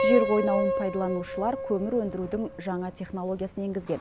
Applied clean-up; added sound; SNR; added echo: none; Piano; 3 dB; none.